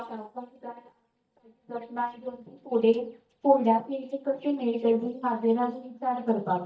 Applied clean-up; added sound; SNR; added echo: neural mask model DeepFilterNet 3.